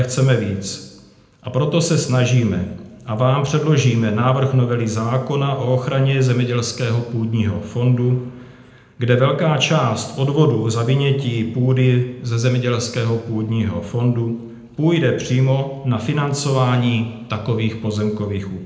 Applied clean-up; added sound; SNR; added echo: none; none; none; reverberation time 0.8 s.